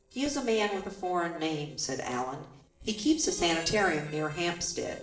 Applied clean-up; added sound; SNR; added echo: neural separator model SepFormer DNS4.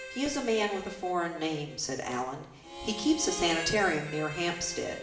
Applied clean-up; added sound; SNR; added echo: none; Harmonica; 11 dB; reverberation time 0.8 s.